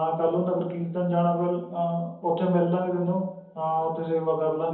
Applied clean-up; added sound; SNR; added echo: none; none; none; reverberation time 2.2 s.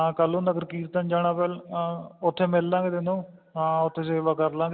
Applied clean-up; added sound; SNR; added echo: none; none; none; none.